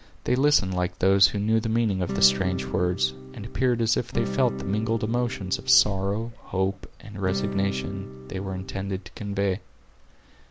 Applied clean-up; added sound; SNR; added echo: none; Acoustic guitar / Strum; 8 dB; none.